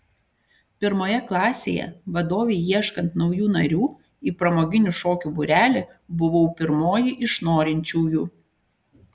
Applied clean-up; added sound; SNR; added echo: none; none; none; none.